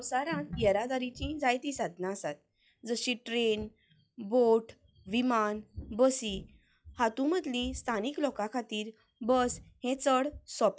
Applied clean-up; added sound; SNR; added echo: classical method log-MMSE.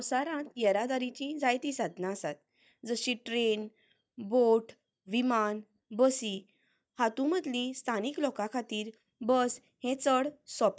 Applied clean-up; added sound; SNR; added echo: neural mask model DeepFilterNet 3.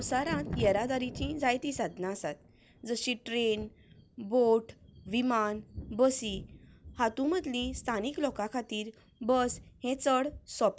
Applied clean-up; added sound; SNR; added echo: none; Thunder; 14 dB; none.